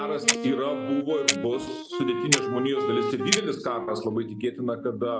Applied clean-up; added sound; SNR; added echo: none; Wind instrument, woodwind instrument + Clock; 1 dB; none.